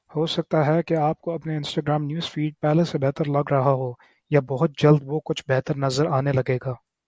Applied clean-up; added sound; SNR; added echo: none; none; none; none.